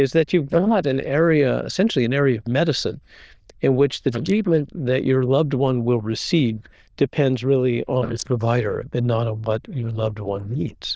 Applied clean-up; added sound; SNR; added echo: neural diffusion model UNIVERSE++.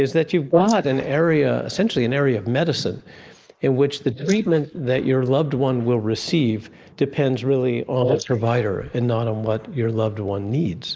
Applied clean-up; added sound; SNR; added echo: neural mask model Resemble Enhance denoiser.